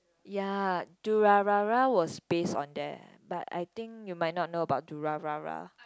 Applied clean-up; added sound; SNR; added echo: none; none; none; none.